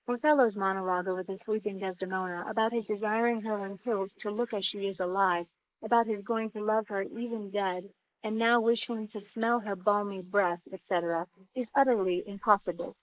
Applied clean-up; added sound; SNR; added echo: neural mask model Resemble Enhance denoiser.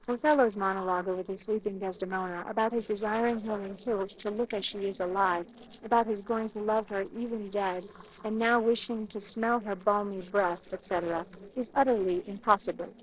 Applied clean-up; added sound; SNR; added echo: neural separator model SepFormer DNS4.